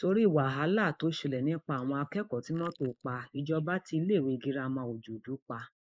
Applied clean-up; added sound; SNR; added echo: neural mask model Resemble Enhance denoiser.